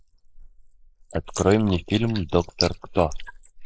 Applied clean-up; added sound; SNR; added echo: neural mask model Resemble Enhance denoiser.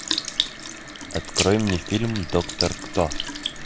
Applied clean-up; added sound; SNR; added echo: none; Sink (filling or washing) / Liquid; 3 dB; none.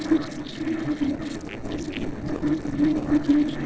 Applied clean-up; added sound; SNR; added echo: neural separator model SepFormer DNS4.